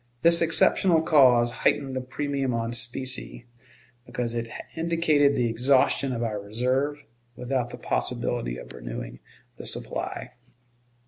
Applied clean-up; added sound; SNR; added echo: none; none; none; none.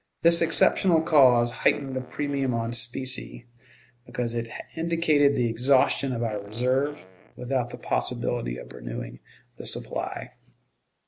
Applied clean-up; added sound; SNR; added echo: neural mask model Resemble Enhance denoiser.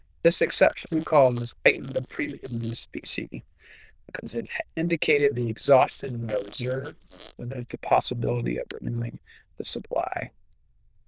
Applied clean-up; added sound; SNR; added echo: neural diffusion model UNIVERSE++.